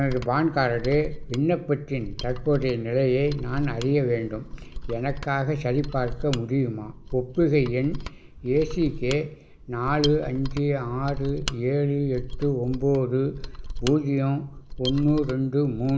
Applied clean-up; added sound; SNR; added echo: none; Mechanisms; 10 dB; none.